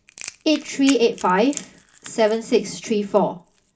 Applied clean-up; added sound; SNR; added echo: none; Crackle; 18 dB; reverberation time 0.2 s.